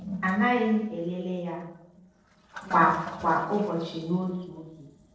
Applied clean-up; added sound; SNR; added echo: neural separator model SepFormer DNS4.